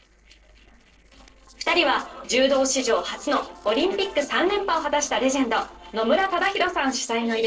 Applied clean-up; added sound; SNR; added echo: neural separator model SepFormer DNS4.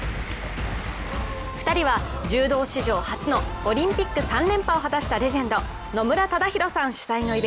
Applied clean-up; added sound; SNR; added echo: none; none; none; none.